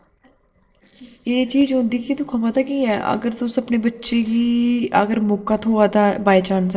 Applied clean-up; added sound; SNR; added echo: neural separator model SepFormer DNS4.